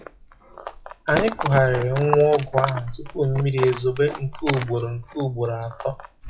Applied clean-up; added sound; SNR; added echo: classical method WPE with log-MMSE.